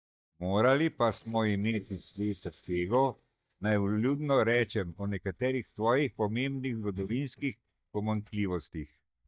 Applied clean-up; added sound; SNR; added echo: neural mask model DeepFilterNet 3.